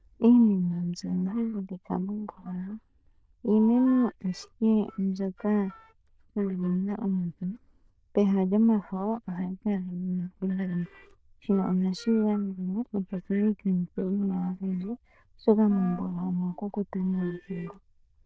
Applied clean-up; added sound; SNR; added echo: neural diffusion model UNIVERSE++.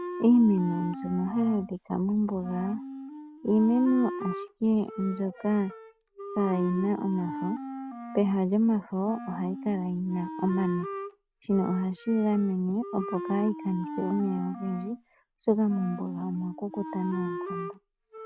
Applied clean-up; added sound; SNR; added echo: none; Wind instrument, woodwind instrument; 10 dB; none.